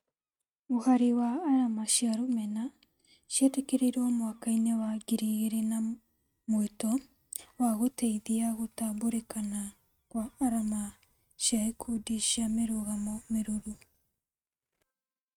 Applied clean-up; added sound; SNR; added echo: neural mask model RNNoise.